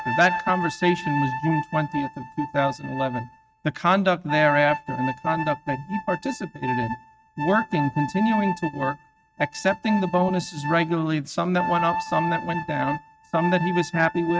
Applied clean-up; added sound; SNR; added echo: neural mask model RNNoise.